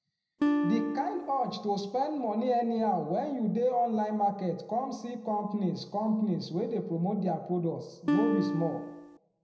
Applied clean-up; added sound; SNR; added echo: none; Acoustic guitar; 0 dB; reverberation time 0.8 s.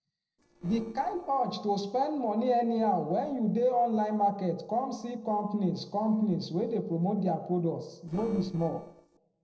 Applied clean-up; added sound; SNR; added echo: neural separator model SepFormer DNS4.